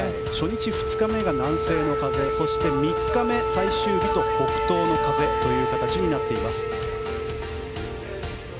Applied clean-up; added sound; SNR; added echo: none; Wind instrument, woodwind instrument; -1 dB; none.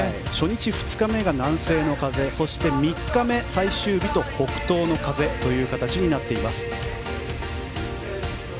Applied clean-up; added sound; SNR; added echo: none; none; none; none.